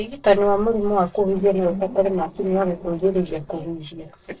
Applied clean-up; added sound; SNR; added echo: neural separator model SepFormer DNS4.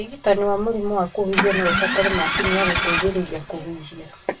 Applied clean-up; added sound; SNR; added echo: none; Engine starting; -1 dB; reverberation time 0.1 s.